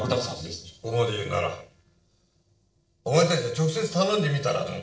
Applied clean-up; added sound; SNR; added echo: neural separator model SepFormer DNS4.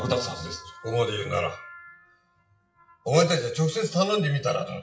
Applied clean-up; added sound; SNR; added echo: classical method WPE with log-MMSE.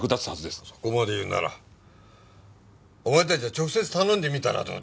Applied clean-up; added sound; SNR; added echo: none; none; none; none.